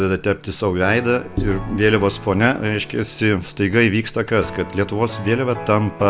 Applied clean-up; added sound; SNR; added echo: none; none; none; none.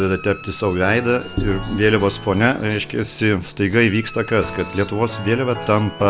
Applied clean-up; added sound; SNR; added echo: none; Writing + Squeak; 20 dB; none.